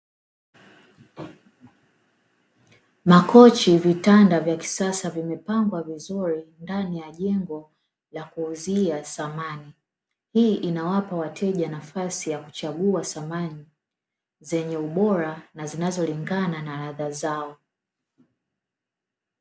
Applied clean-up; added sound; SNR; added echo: none; none; none; none.